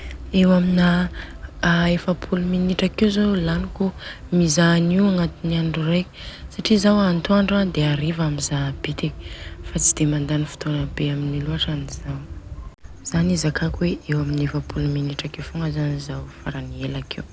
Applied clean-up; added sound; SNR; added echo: none; none; none; none.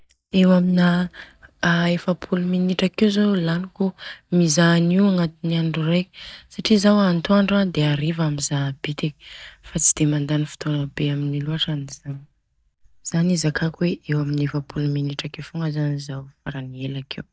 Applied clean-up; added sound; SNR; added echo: neural mask model DeepFilterNet 3.